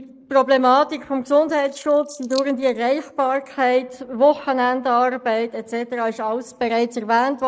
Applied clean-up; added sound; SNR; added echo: neural mask model Resemble Enhance denoiser.